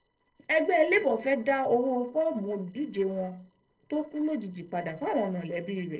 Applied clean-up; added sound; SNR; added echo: neural separator model SepFormer DNS4.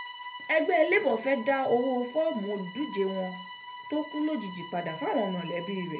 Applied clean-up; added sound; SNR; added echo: none; Bowed string instrument; 13 dB; reverberation time 0.3 s.